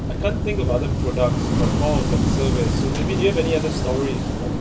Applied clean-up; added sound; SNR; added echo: none; Waves, surf / Wind; -4 dB; none.